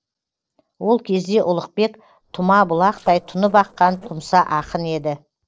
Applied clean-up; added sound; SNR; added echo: neural separator model SepFormer DNS4.